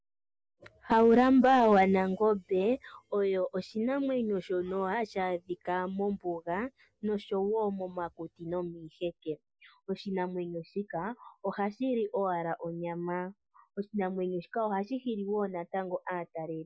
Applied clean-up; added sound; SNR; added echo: none; none; none; none.